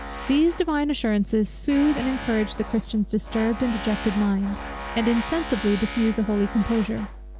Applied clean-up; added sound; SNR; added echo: none; Tools; 10 dB; none.